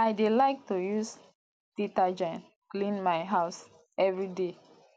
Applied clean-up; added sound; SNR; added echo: none; none; none; none.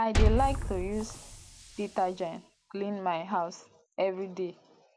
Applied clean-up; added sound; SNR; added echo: none; Liquid; -1 dB; none.